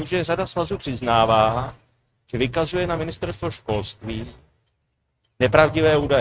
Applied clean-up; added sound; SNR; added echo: neural mask model RNNoise.